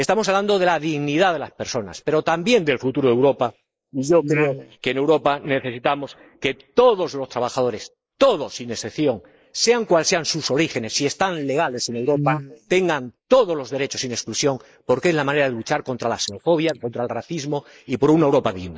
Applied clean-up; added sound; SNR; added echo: neural mask model Resemble Enhance denoiser.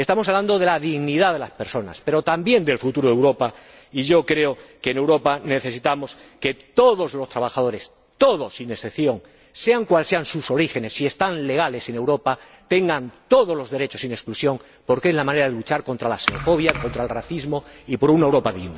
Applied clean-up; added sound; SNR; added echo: none; none; none; none.